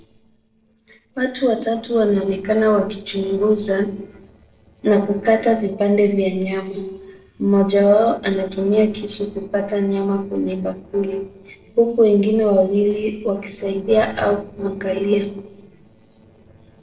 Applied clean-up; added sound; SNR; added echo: neural separator model SepFormer DNS4.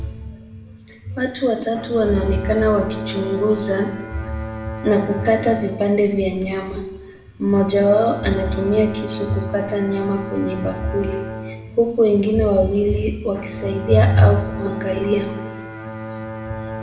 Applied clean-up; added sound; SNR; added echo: none; Bowed string instrument; 11 dB; reverberation time 0.8 s.